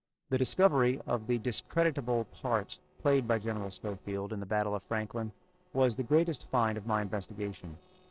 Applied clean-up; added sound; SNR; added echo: neural separator model SepFormer DNS4.